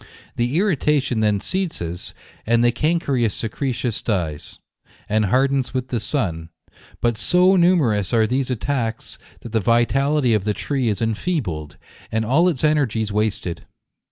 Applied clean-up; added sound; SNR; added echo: none; none; none; none.